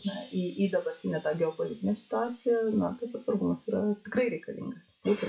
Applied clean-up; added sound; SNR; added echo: classical method WPE with log-MMSE.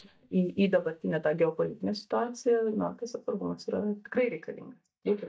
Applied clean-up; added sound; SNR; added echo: neural mask model DeepFilterNet 3.